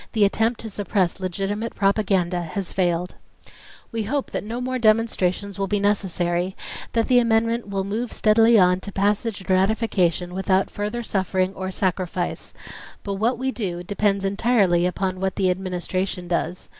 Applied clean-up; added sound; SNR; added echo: none; none; none; none.